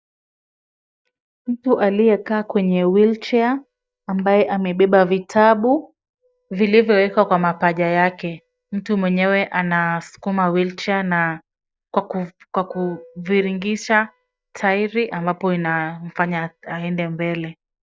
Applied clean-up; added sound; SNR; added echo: neural mask model DeepFilterNet 3.